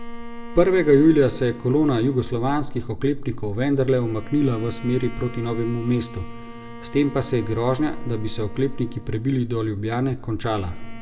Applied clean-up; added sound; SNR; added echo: none; Bowed string instrument; 19 dB; reverberation time 0.8 s.